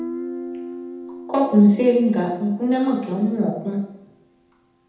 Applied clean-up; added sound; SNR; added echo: none; Guitar; 14 dB; reverberation time 0.8 s.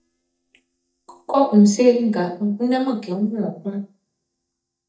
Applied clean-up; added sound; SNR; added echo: neural mask model DeepFilterNet 3.